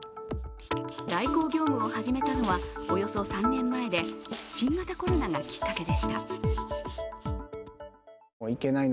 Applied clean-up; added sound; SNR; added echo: none; Snare drum; 16 dB; none.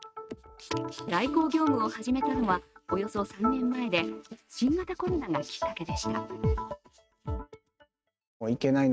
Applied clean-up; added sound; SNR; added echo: neural mask model RNNoise.